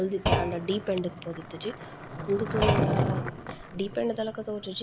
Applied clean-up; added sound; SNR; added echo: none; Thump, thud + Skateboard; -1 dB; none.